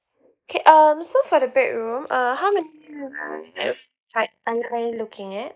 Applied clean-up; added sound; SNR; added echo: neural mask model Resemble Enhance denoiser.